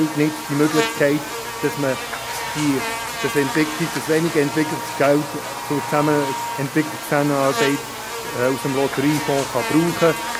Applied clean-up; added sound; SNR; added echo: none; Buzz; 6 dB; none.